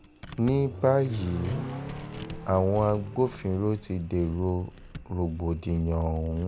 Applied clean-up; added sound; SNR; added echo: none; Accelerating, revving, vroom + Tearing; 13 dB; none.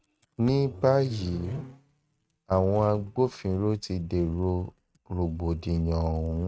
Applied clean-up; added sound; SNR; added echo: neural mask model RNNoise.